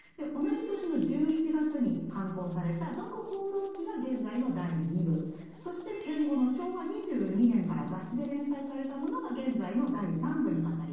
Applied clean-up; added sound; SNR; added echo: neural separator model SepFormer DNS4.